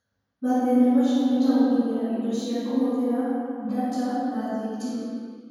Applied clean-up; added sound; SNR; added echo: none; none; none; reverberation time 2.1 s.